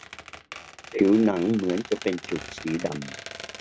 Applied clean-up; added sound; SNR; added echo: none; Squeak; 14 dB; none.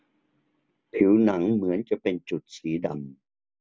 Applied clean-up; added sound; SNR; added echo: none; none; none; none.